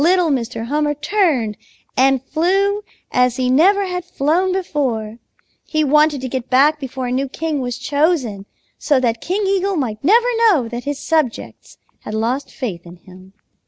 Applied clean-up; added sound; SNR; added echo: none; none; none; none.